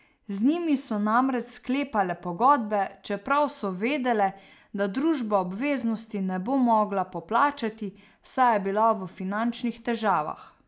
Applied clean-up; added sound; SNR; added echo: none; none; none; none.